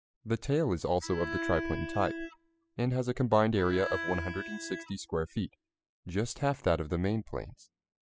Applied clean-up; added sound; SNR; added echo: classical method spectral subtraction.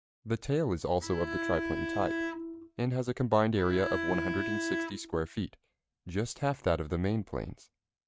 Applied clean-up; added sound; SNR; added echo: neural mask model RNNoise.